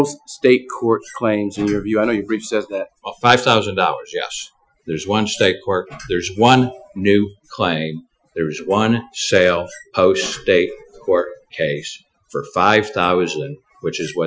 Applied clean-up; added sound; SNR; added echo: classical method Wiener filter.